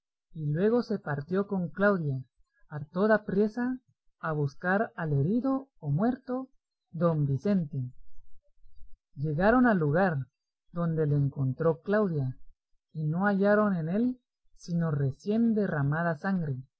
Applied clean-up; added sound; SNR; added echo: none; none; none; none.